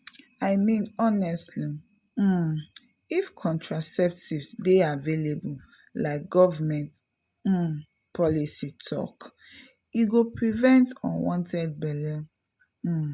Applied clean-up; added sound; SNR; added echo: none; none; none; none.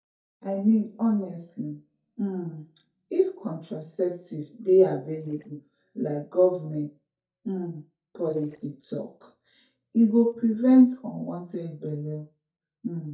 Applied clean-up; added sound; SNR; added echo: neural mask model DeepFilterNet 3.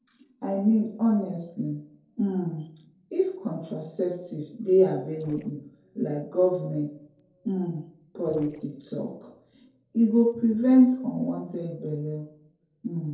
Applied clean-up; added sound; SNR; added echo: neural separator model SepFormer DNS4.